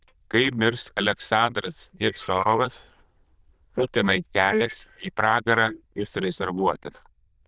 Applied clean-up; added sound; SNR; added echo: neural diffusion model UNIVERSE++.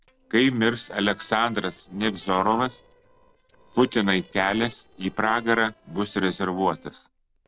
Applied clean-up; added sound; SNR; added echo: neural separator model SepFormer DNS4.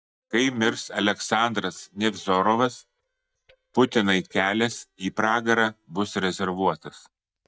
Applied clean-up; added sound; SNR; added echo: neural mask model DeepFilterNet 3.